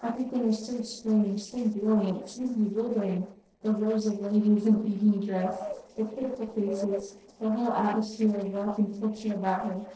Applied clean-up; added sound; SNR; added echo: neural separator model SepFormer DNS4.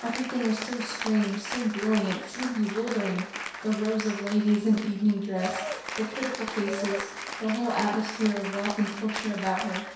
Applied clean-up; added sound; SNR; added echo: none; Applause / Cheering; 8 dB; reverberation time 0.7 s.